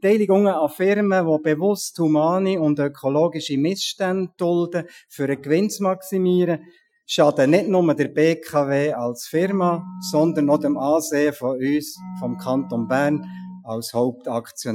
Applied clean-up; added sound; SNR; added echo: classical method Wiener filter.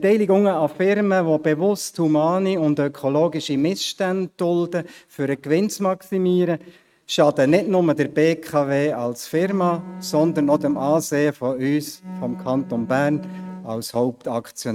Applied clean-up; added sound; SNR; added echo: neural mask model RNNoise.